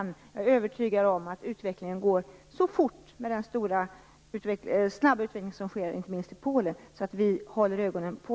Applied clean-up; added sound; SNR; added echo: none; none; none; none.